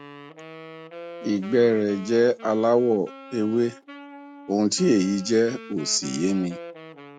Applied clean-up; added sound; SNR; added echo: none; Wind instrument, woodwind instrument; 18 dB; none.